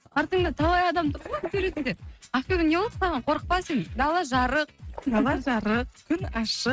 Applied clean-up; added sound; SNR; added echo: neural mask model RNNoise.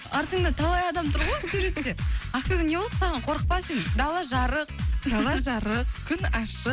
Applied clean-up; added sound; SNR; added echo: none; none; none; none.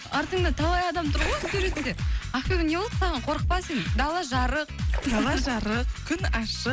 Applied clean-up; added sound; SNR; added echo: none; Splash, splatter; 15 dB; none.